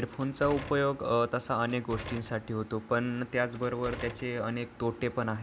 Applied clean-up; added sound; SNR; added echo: none; Door; 14 dB; none.